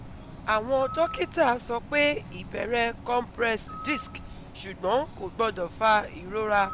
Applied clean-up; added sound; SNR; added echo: none; Bird; 13 dB; none.